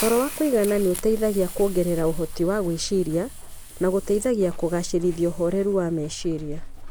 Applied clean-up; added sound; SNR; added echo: none; Hiss + Walk, footsteps; 10 dB; none.